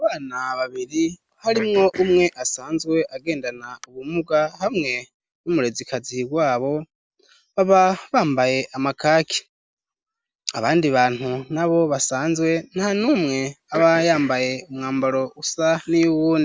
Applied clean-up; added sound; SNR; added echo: none; Cough; 18 dB; none.